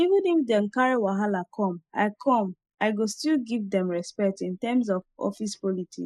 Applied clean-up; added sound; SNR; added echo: neural mask model Resemble Enhance denoiser.